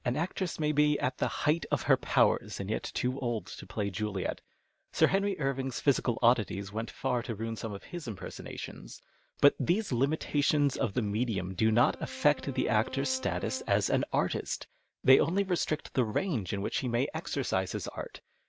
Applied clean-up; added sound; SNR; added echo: none; Bowed string instrument; 18 dB; none.